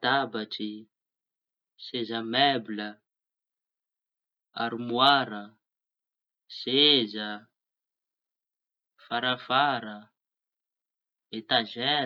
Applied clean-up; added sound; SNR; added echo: none; none; none; none.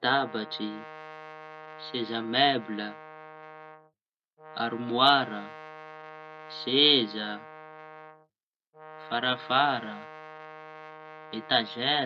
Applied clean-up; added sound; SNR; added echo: none; Brass instrument; 15 dB; none.